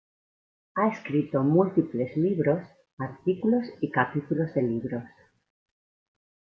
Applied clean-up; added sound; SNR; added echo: none; none; none; none.